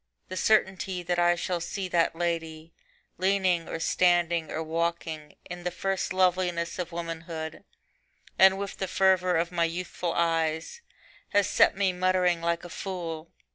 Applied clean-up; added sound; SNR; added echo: none; none; none; none.